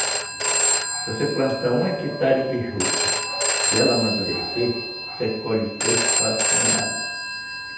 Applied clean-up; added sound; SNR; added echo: none; Telephone; -2 dB; reverberation time 0.9 s.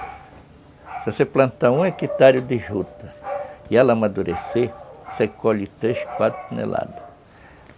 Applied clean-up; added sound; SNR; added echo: none; none; none; none.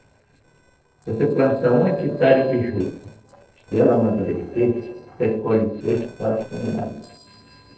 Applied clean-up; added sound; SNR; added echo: neural separator model SepFormer DNS4.